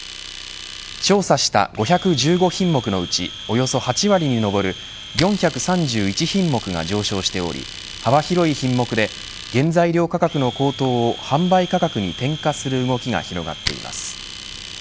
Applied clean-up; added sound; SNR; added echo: none; Domestic sounds, home sounds; 13 dB; none.